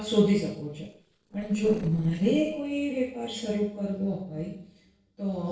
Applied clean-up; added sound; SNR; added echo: neural separator model SepFormer DNS4.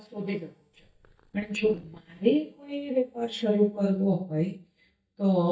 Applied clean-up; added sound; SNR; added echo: neural mask model DeepFilterNet 3.